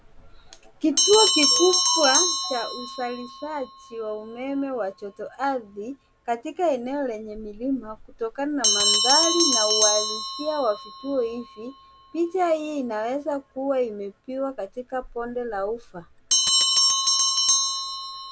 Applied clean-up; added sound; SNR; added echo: none; Bell; -1 dB; none.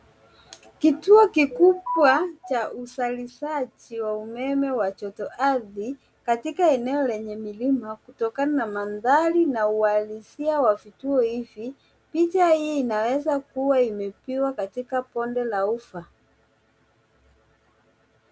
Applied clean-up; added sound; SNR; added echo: none; none; none; none.